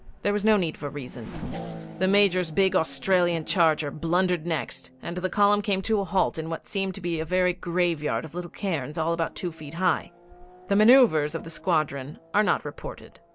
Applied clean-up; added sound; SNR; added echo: none; Race car, auto racing / Accelerating, revving, vroom; 18 dB; none.